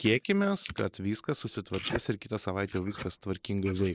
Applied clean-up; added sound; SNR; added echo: neural mask model Resemble Enhance denoiser.